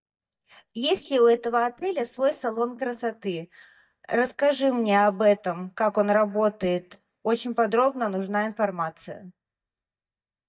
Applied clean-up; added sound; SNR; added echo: neural mask model DeepFilterNet 3.